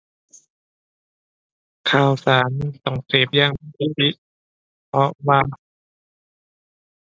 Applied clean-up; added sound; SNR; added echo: none; none; none; none.